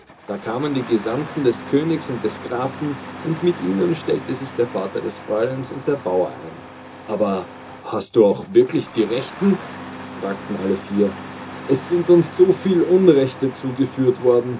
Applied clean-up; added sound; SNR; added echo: none; Engine starting; 15 dB; reverberation time 0.2 s.